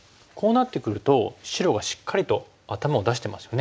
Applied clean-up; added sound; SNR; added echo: none; none; none; none.